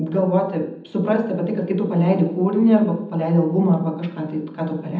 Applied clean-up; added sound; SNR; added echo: none; none; none; reverberation time 0.8 s.